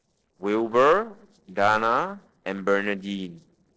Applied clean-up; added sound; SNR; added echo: neural separator model SepFormer DNS4.